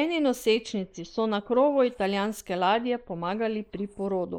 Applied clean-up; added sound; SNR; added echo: neural mask model Resemble Enhance denoiser.